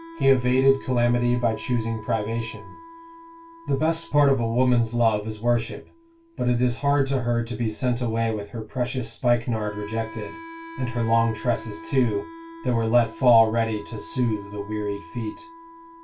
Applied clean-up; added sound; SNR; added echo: none; Wind instrument, woodwind instrument; 18 dB; reverberation time 0.2 s.